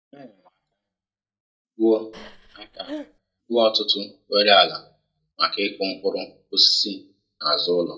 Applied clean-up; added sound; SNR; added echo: neural mask model DeepFilterNet 3.